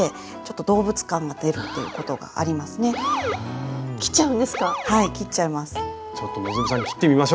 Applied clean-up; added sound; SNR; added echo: none; Motor vehicle (road) / Siren; 10 dB; none.